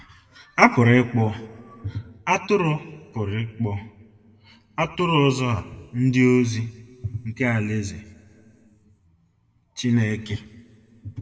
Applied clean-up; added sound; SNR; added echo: none; none; none; reverberation time 1.4 s.